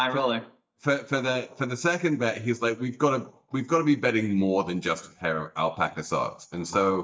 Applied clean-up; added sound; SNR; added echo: neural mask model DeepFilterNet 3.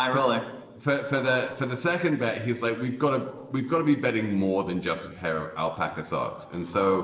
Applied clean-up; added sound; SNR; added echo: neural separator model SepFormer DNS4.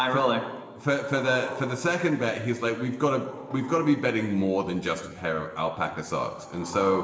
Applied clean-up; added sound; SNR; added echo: none; Sliding door; 15 dB; reverberation time 1.2 s.